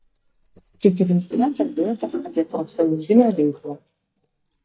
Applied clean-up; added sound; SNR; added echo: neural mask model DeepFilterNet 3.